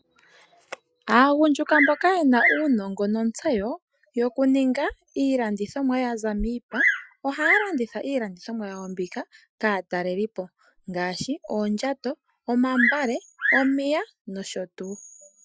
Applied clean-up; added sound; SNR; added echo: classical method Wiener filter.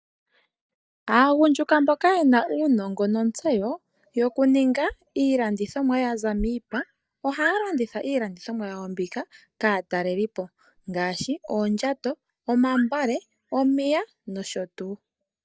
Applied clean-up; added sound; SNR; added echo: neural mask model DeepFilterNet 3.